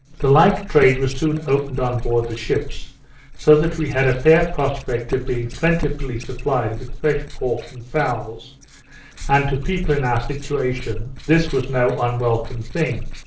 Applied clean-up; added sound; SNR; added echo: neural separator model SepFormer DNS4.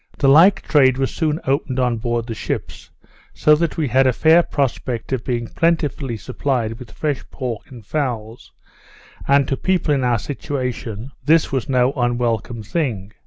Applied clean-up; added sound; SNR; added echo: none; none; none; none.